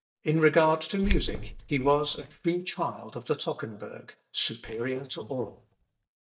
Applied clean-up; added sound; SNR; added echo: neural mask model DeepFilterNet 3.